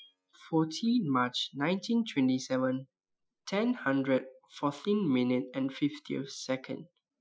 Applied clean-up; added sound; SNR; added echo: classical method Wiener filter.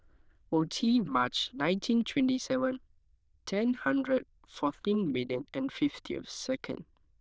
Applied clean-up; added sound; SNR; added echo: neural diffusion model UNIVERSE++.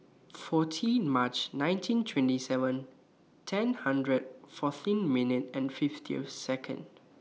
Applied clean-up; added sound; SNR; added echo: none; none; none; none.